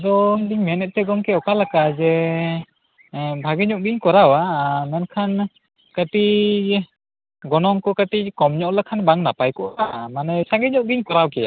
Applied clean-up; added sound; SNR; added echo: none; none; none; none.